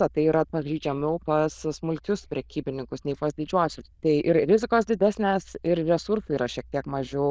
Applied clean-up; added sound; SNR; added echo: neural diffusion model UNIVERSE++.